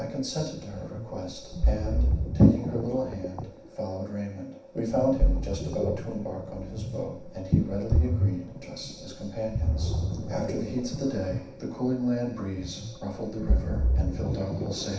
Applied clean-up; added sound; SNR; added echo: none; Ocean; 0 dB; reverberation time 0.7 s.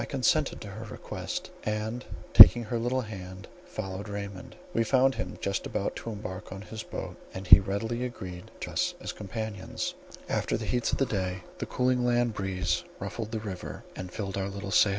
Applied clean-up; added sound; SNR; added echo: none; none; none; none.